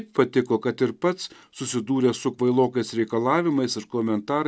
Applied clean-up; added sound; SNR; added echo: none; none; none; none.